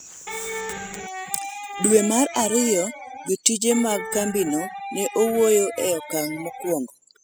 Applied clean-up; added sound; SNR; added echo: classical method spectral subtraction.